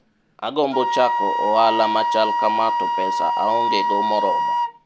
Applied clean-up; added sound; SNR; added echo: none; Wind instrument, woodwind instrument; -1 dB; none.